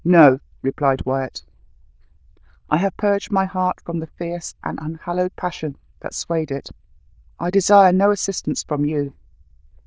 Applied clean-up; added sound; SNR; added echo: neural diffusion model UNIVERSE++.